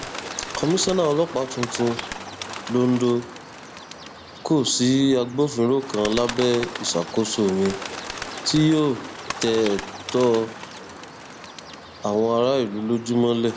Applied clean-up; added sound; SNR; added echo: none; Bird; 12 dB; none.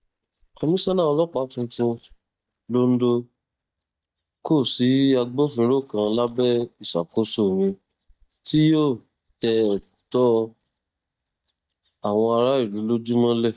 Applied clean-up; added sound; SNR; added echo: neural mask model DeepFilterNet 3.